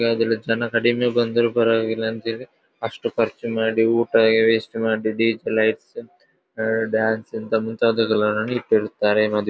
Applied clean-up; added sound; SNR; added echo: none; none; none; none.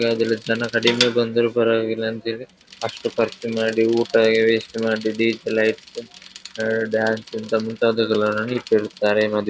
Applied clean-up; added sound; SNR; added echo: none; Bicycle; 14 dB; none.